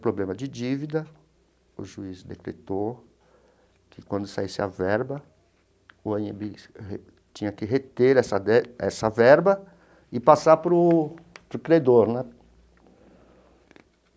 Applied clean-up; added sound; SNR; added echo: none; none; none; none.